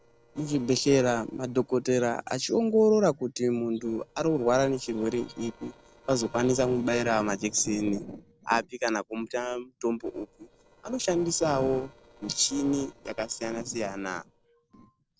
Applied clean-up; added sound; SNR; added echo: neural separator model SepFormer DNS4.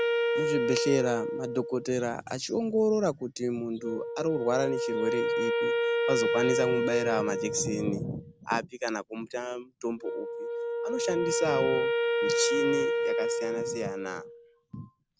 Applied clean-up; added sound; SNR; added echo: none; Wind instrument, woodwind instrument; -1 dB; none.